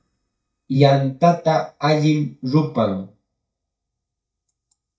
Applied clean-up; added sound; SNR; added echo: neural mask model DeepFilterNet 3.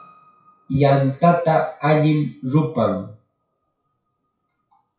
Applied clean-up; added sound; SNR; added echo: classical method WPE with log-MMSE.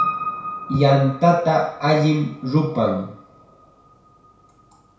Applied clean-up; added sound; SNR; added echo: none; Piano; 11 dB; reverberation time 0.6 s.